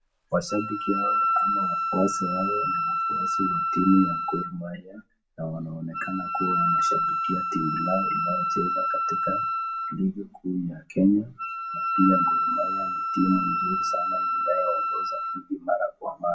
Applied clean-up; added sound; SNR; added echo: none; Wind instrument, woodwind instrument; -1 dB; reverberation time 0.2 s.